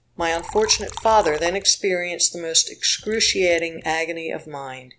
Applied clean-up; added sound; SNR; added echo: none; Liquid; 18 dB; none.